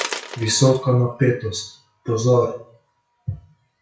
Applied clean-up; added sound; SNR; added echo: classical method WPE with log-MMSE.